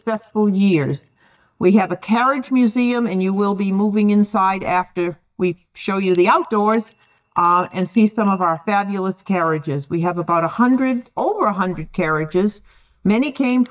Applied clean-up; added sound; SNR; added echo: neural mask model DeepFilterNet 3.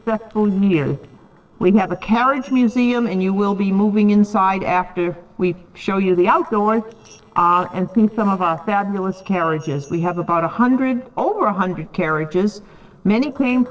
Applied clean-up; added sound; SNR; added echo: neural separator model SepFormer DNS4.